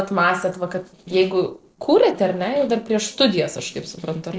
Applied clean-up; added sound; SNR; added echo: neural separator model SepFormer DNS4.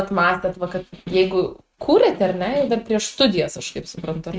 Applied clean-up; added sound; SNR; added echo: neural mask model RNNoise.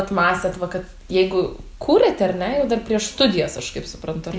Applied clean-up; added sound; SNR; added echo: none; none; none; none.